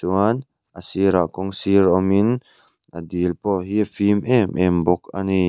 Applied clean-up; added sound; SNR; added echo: none; none; none; none.